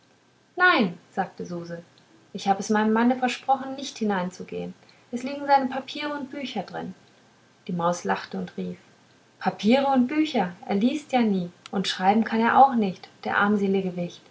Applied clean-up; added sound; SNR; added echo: none; none; none; none.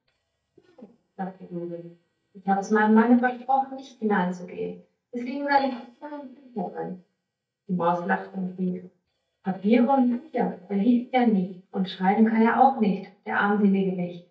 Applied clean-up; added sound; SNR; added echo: neural mask model DeepFilterNet 3.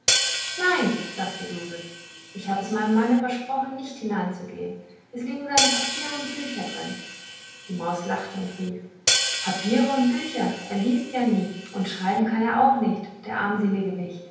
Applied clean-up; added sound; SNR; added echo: none; Hi-hat; 3 dB; reverberation time 0.9 s.